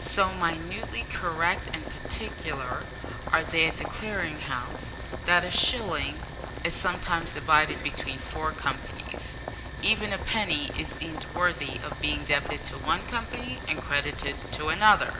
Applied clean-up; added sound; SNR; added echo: none; Boiling; 5 dB; none.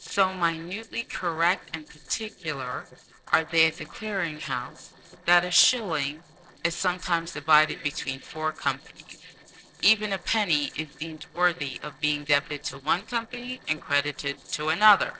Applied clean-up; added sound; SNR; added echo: neural separator model SepFormer DNS4.